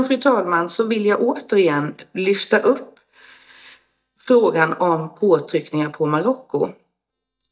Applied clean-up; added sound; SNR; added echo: neural mask model DeepFilterNet 3.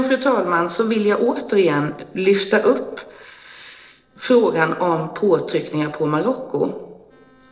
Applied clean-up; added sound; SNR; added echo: neural separator model SepFormer DNS4.